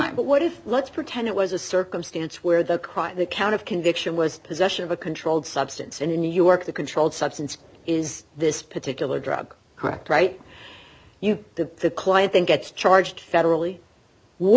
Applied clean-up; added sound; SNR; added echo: none; none; none; none.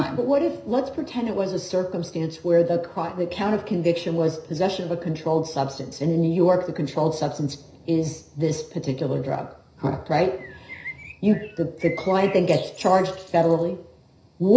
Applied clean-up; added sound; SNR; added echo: none; Bird; 18 dB; reverberation time 0.5 s.